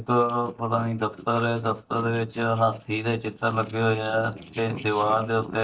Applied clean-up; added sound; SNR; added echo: neural mask model DeepFilterNet 3.